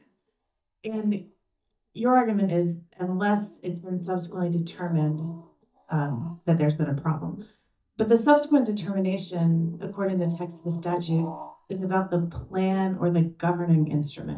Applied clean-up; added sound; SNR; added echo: neural mask model DeepFilterNet 3.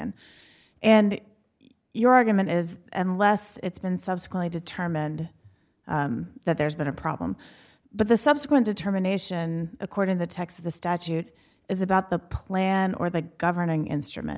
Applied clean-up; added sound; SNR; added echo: none; none; none; none.